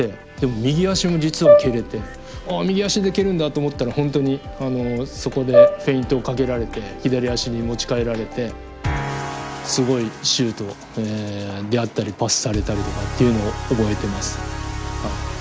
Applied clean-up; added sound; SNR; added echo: none; Brass instrument; -3 dB; none.